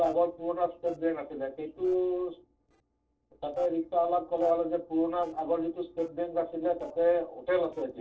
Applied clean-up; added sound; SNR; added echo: neural separator model SepFormer DNS4.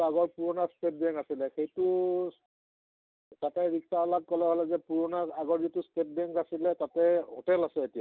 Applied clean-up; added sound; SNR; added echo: none; none; none; none.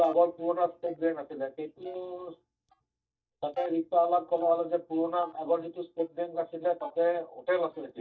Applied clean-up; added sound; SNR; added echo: neural mask model DeepFilterNet 3.